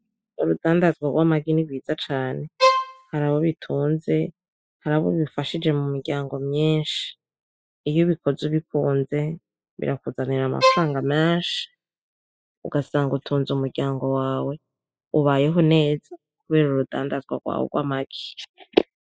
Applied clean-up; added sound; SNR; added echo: classical method spectral subtraction.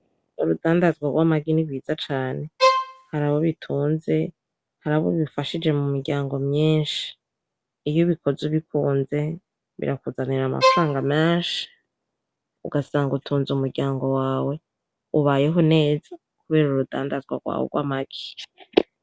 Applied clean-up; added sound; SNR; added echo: none; Bowed string instrument; -1 dB; none.